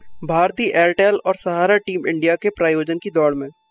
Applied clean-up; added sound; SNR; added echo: classical method spectral subtraction.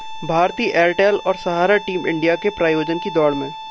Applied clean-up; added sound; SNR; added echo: none; Bowed string instrument; 14 dB; none.